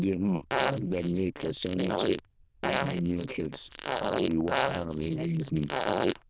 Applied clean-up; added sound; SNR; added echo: neural diffusion model UNIVERSE++.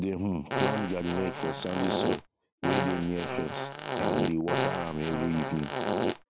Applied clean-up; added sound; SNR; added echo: none; Fart; -1 dB; none.